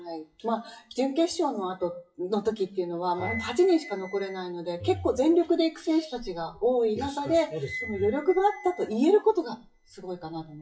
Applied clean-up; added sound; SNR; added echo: classical method WPE with log-MMSE.